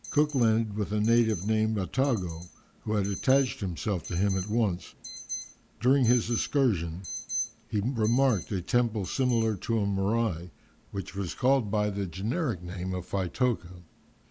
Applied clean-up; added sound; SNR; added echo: none; Alarm; 16 dB; none.